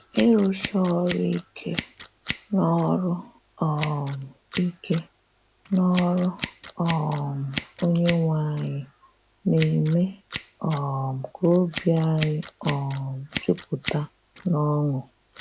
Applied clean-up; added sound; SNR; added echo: none; Scissors; 10 dB; none.